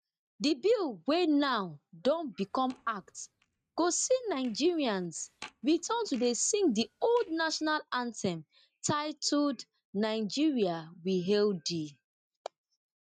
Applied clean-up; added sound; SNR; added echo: neural mask model RNNoise.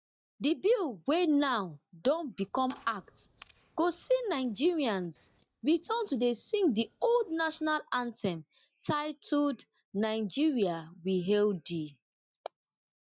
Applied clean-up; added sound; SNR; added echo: neural mask model DeepFilterNet 3.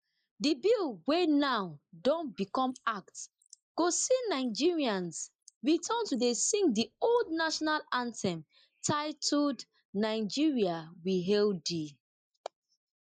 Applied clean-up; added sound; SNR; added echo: neural mask model Resemble Enhance denoiser.